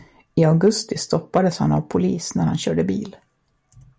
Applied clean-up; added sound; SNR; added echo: none; none; none; none.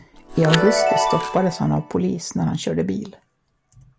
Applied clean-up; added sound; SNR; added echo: none; Chime; 3 dB; none.